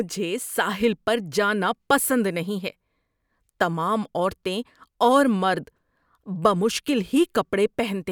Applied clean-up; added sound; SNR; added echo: none; none; none; none.